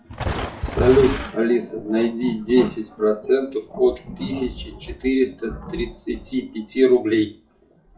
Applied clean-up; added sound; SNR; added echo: classical method WPE with log-MMSE.